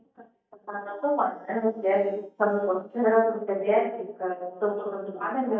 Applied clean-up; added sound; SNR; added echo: neural mask model DeepFilterNet 3.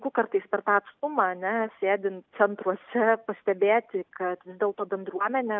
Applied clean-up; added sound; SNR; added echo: none; none; none; none.